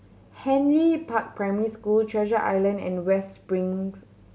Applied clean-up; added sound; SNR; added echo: none; none; none; none.